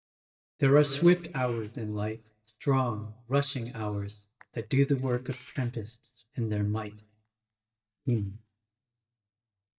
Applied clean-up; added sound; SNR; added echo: neural mask model DeepFilterNet 3.